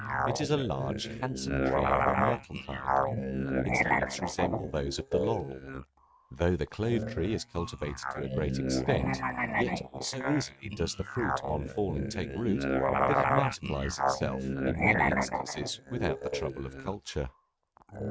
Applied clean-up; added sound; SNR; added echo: neural mask model RNNoise.